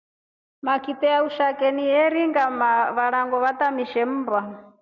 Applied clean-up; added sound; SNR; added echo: none; none; none; none.